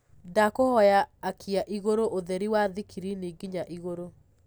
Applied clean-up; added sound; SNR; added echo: none; none; none; none.